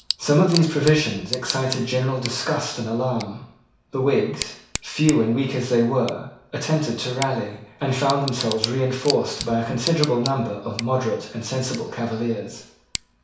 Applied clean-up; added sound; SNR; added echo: none; Tick / Bicycle; 12 dB; reverberation time 0.6 s.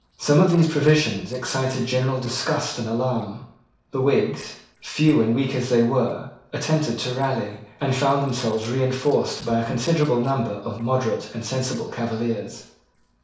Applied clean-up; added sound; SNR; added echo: neural separator model SepFormer DNS4.